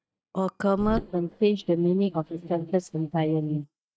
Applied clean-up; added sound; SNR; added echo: neural mask model DeepFilterNet 3.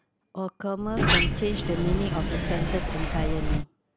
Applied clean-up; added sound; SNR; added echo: none; Sliding door; -5 dB; none.